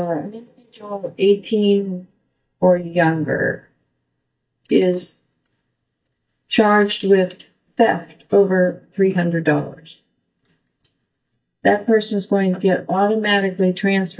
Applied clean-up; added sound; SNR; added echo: neural mask model DeepFilterNet 3.